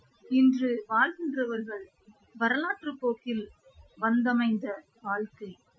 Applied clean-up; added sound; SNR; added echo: classical method Wiener filter.